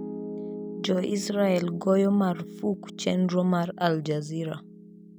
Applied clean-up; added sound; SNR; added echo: none; Piano; 12 dB; none.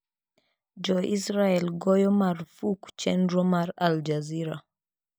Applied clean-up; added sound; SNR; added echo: none; none; none; none.